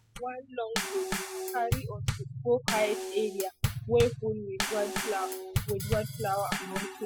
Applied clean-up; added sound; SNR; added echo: classical method spectral subtraction.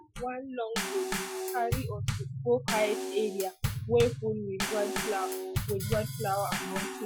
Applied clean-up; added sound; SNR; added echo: classical method Wiener filter.